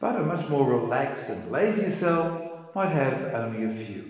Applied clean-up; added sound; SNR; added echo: none; none; none; reverberation time 1.2 s.